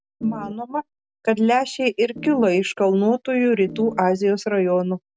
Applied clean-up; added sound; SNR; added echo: none; Organ; 12 dB; none.